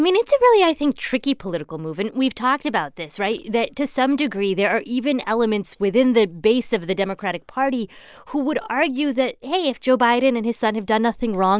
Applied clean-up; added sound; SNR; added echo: none; none; none; none.